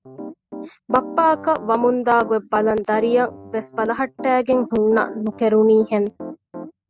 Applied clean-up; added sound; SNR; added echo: neural mask model RNNoise.